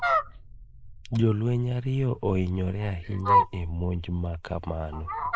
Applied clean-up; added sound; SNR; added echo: neural mask model Resemble Enhance denoiser.